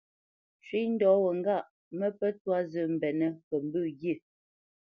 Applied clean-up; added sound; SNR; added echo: none; none; none; none.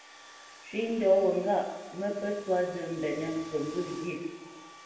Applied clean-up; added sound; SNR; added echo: none; Domestic sounds, home sounds; 18 dB; reverberation time 1.3 s.